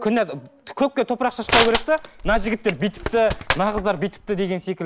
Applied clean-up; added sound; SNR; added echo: none; Crushing; 4 dB; none.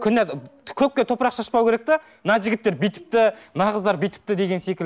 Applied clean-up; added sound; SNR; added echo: none; none; none; none.